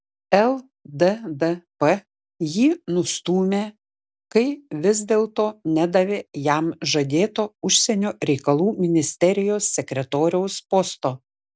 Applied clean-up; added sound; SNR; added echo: none; none; none; none.